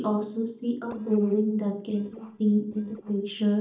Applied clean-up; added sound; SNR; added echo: neural mask model DeepFilterNet 3.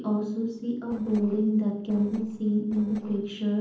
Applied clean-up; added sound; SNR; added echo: neural separator model SepFormer DNS4.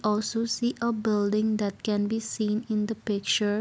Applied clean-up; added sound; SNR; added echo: none; none; none; none.